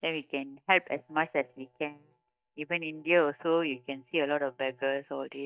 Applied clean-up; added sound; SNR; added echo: neural mask model DeepFilterNet 3.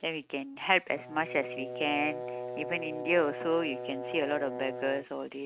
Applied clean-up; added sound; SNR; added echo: neural mask model RNNoise.